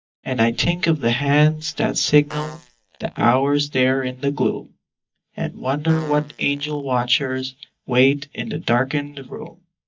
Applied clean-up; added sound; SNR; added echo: neural mask model DeepFilterNet 3.